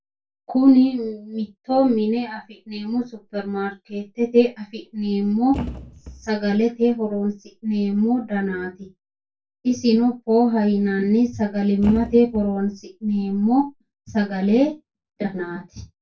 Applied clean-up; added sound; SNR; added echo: none; Thump, thud; 12 dB; reverberation time 0.2 s.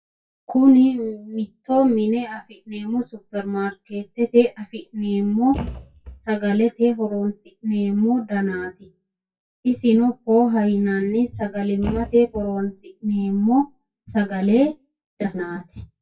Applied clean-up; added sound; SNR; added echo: classical method WPE with log-MMSE.